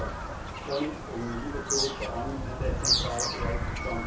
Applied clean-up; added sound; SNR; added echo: none; Bird vocalization, bird call, bird song; -4 dB; reverberation time 0.7 s.